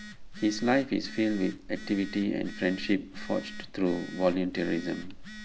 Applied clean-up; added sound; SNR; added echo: none; Telephone; 12 dB; none.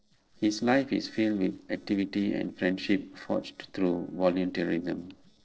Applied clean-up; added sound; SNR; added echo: neural separator model SepFormer DNS4.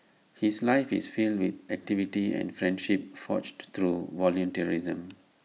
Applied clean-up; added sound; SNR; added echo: none; none; none; none.